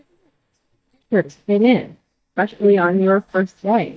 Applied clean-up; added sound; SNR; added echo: neural mask model DeepFilterNet 3.